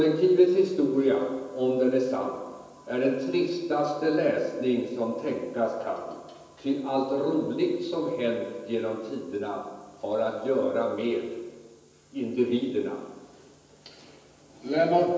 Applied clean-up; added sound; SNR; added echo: none; none; none; reverberation time 1.0 s.